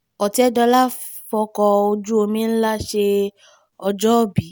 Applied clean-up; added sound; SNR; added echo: none; none; none; none.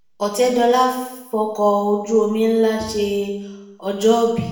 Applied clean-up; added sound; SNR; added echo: none; none; none; reverberation time 0.8 s.